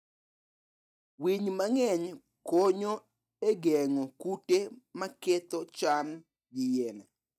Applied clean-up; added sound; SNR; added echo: neural mask model DeepFilterNet 3.